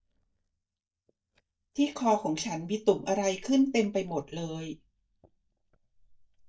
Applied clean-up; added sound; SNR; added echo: neural mask model DeepFilterNet 3.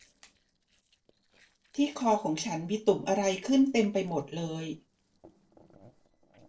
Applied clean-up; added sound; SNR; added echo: neural separator model SepFormer DNS4.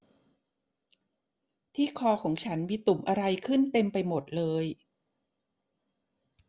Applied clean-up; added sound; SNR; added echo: none; none; none; none.